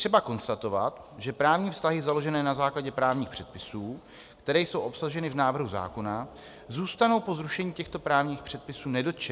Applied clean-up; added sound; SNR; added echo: none; none; none; none.